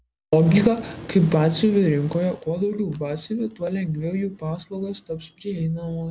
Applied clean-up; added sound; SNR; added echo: none; none; none; none.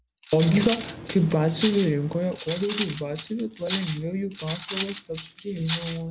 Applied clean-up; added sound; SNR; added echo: none; Cutlery, silverware; -2 dB; none.